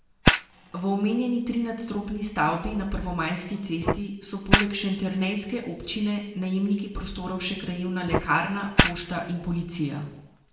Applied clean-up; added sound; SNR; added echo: none; Fire; 2 dB; reverberation time 0.9 s.